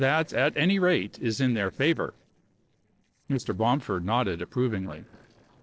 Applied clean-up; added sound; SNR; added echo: neural separator model SepFormer DNS4.